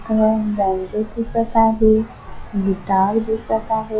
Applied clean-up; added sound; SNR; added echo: classical method log-MMSE.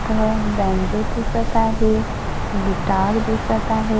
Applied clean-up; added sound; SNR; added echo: none; Wind; 0 dB; none.